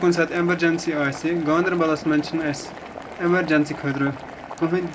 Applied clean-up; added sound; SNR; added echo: none; Boiling; 15 dB; reverberation time 1.9 s.